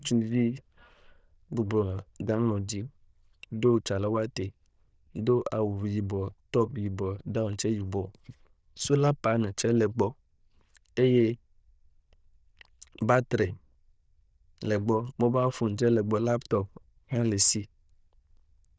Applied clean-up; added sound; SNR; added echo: neural diffusion model UNIVERSE++.